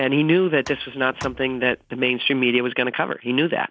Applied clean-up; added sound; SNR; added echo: none; Tick; 19 dB; none.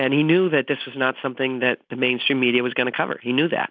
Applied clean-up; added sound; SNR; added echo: none; none; none; none.